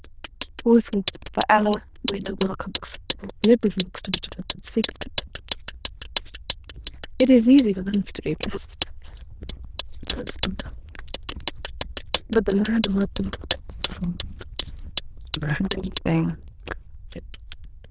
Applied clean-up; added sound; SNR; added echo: neural diffusion model UNIVERSE++.